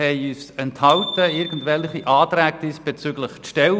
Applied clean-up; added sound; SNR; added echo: none; Bicycle bell; 11 dB; none.